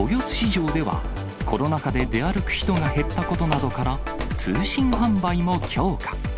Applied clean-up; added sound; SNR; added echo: none; Walk, footsteps; 10 dB; none.